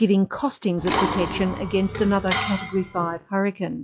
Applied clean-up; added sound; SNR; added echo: classical method log-MMSE.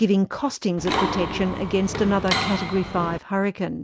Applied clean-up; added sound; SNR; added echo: none; Mechanisms; 4 dB; none.